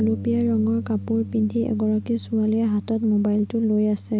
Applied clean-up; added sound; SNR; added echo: none; Bass guitar; 13 dB; none.